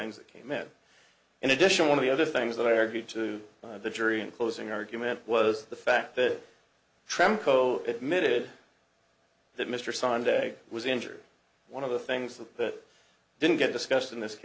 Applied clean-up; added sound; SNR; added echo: none; none; none; none.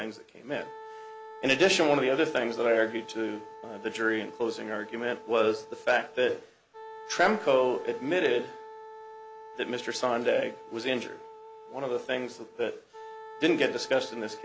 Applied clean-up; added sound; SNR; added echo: none; Wind instrument, woodwind instrument; 16 dB; none.